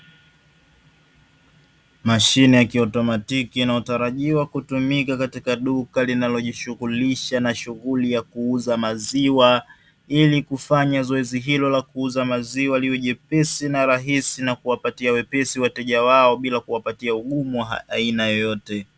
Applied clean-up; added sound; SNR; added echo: none; none; none; none.